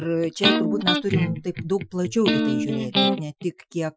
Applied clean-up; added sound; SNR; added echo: classical method Wiener filter.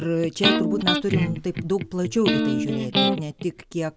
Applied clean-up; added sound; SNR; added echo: none; Electric guitar; -2 dB; none.